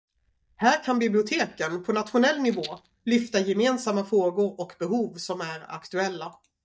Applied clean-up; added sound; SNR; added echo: neural mask model DeepFilterNet 3.